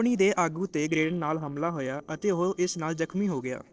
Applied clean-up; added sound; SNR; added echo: neural separator model SepFormer DNS4.